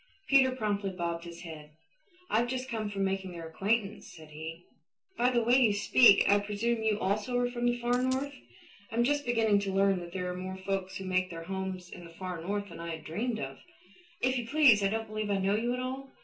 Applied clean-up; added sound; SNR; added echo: none; Coin (dropping); 17 dB; reverberation time 0.2 s.